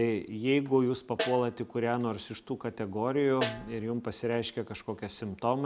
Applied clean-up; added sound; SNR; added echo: none; Snare drum; 10 dB; none.